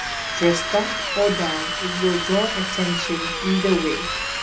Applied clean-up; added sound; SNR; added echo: none; Drill; 3 dB; none.